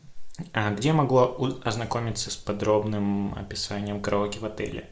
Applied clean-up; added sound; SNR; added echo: neural mask model Resemble Enhance denoiser.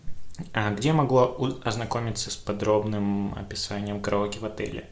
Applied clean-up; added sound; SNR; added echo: none; none; none; none.